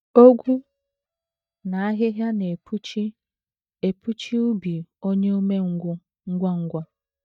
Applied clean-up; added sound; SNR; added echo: neural mask model DeepFilterNet 3.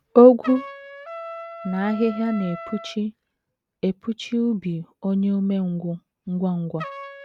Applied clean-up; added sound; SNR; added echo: none; Trumpet; 17 dB; none.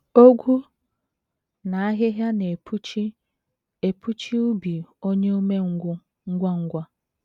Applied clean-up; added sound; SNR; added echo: none; none; none; none.